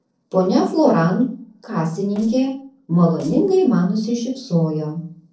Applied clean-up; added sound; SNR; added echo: neural separator model SepFormer DNS4.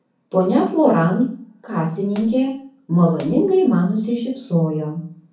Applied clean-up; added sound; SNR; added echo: none; Hi-hat; 20 dB; reverberation time 0.6 s.